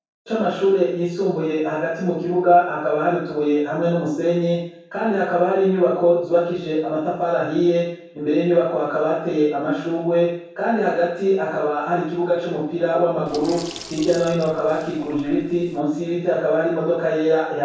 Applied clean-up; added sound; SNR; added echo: none; Sink (filling or washing); 18 dB; reverberation time 0.7 s.